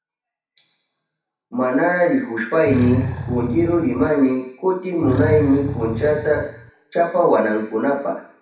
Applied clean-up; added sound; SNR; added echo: none; Animal; 6 dB; reverberation time 0.7 s.